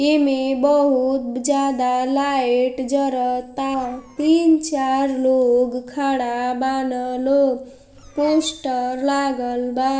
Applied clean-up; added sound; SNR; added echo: neural separator model SepFormer DNS4.